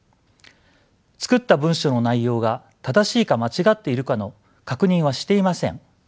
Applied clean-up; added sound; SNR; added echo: none; none; none; none.